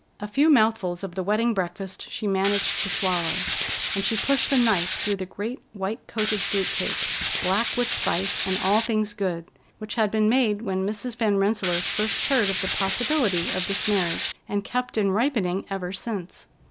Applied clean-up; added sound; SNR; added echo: none; Tools; 3 dB; none.